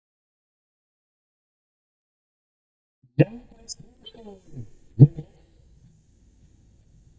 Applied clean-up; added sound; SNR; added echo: neural mask model DeepFilterNet 3.